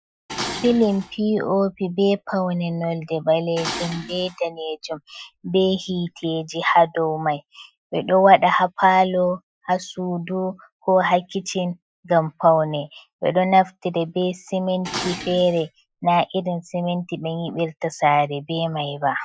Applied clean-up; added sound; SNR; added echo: classical method Wiener filter.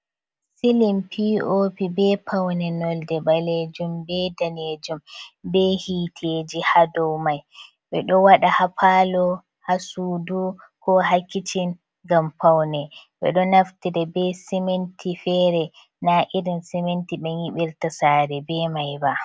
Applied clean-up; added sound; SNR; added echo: none; none; none; none.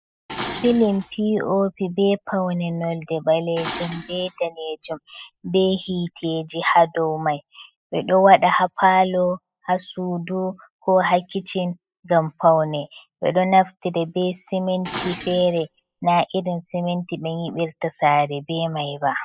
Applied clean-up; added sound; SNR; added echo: classical method spectral subtraction.